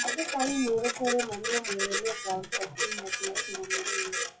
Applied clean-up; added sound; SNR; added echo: classical method WPE with log-MMSE.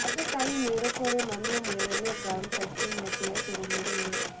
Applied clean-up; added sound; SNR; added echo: none; Printer; -1 dB; reverberation time 0.2 s.